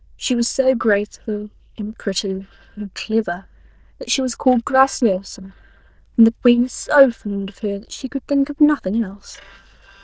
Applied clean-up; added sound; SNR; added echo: neural diffusion model UNIVERSE++.